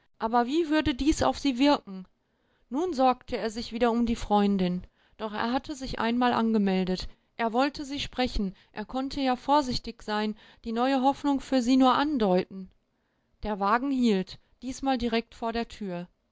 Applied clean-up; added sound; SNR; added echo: none; none; none; none.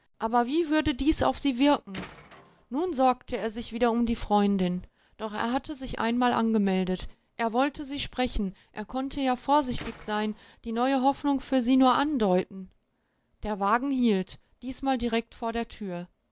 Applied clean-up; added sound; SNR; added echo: none; Tools; 18 dB; none.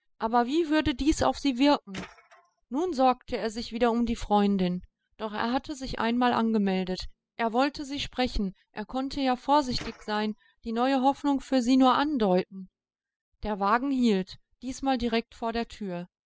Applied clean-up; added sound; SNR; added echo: classical method spectral subtraction.